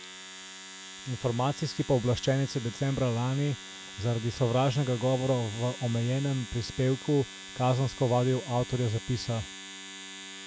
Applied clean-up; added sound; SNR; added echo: none; Domestic sounds, home sounds; 13 dB; none.